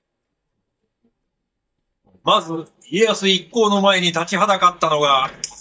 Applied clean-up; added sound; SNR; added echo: neural mask model DeepFilterNet 3.